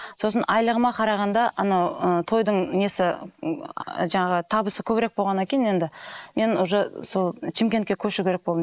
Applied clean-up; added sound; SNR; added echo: neural mask model Resemble Enhance denoiser.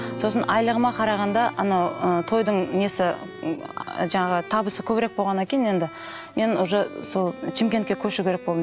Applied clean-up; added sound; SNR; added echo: none; Guitar + Bowed string instrument; 15 dB; none.